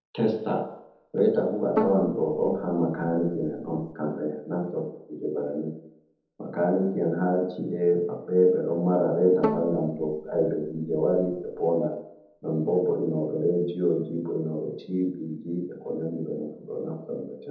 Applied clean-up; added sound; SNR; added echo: neural separator model SepFormer DNS4.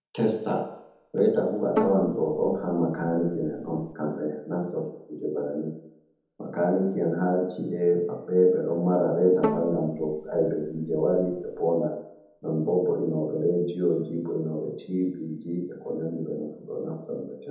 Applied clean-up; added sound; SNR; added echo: none; Bowed string instrument; 8 dB; reverberation time 1.0 s.